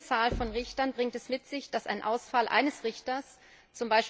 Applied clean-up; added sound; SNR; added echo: none; Knock; 14 dB; none.